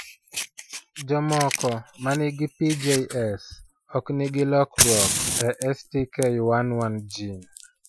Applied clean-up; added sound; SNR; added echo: classical method Wiener filter.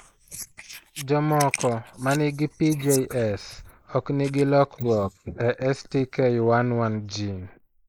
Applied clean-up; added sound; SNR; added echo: neural mask model Resemble Enhance denoiser.